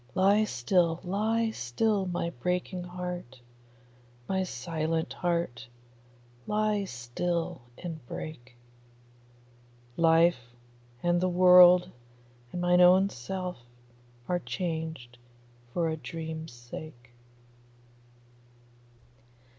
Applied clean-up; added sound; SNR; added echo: none; none; none; none.